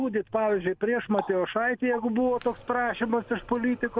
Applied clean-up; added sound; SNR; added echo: none; Water tap, faucet; 17 dB; none.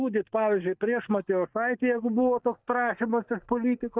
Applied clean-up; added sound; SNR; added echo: neural mask model DeepFilterNet 3.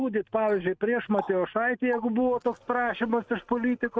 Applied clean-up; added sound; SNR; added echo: neural mask model RNNoise.